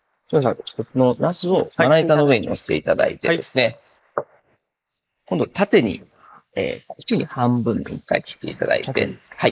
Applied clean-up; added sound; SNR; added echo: neural mask model Resemble Enhance denoiser.